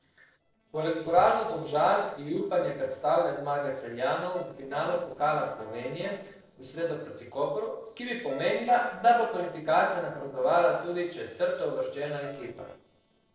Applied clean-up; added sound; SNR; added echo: neural separator model SepFormer DNS4.